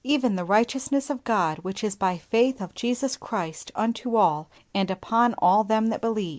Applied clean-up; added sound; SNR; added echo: none; none; none; none.